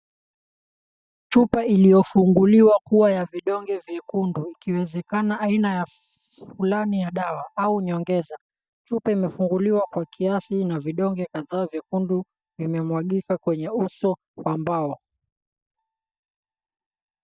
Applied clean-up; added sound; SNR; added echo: neural mask model DeepFilterNet 3.